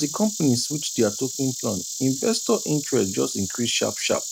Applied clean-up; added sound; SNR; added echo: none; Insect; 8 dB; none.